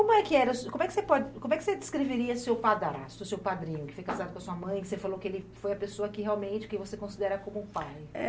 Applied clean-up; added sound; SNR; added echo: none; none; none; none.